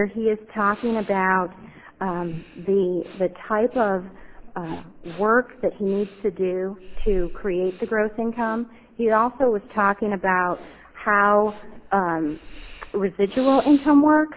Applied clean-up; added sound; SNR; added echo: none; Breathing; 15 dB; none.